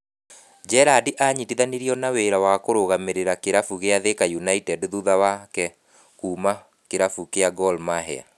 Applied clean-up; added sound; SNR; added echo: none; none; none; none.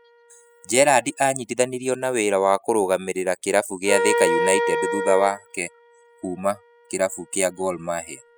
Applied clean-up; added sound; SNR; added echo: classical method spectral subtraction.